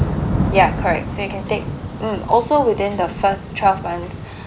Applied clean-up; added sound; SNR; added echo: none; Thunder / Rain; 5 dB; none.